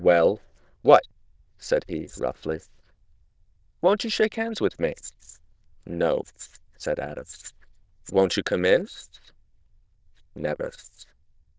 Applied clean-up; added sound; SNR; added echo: neural diffusion model UNIVERSE++.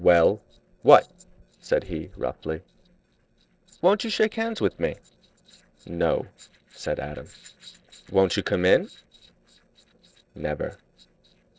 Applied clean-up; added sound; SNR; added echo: neural separator model SepFormer DNS4.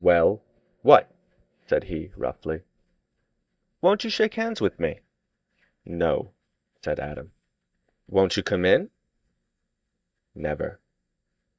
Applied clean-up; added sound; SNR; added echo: neural mask model DeepFilterNet 3.